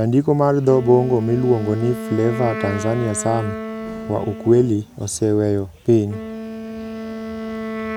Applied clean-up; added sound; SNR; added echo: none; Wind instrument, woodwind instrument; 10 dB; none.